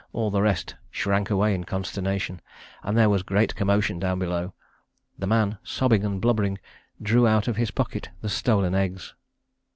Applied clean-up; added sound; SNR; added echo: none; none; none; none.